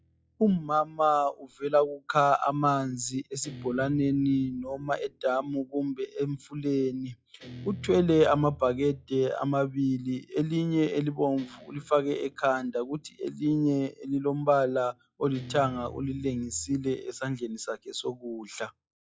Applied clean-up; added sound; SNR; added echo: classical method log-MMSE.